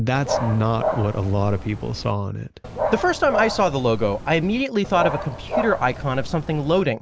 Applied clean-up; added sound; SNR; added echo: none; Dog; 6 dB; none.